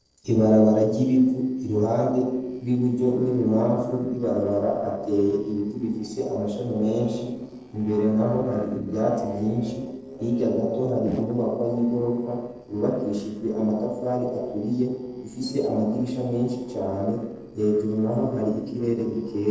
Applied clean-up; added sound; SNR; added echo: neural separator model SepFormer DNS4.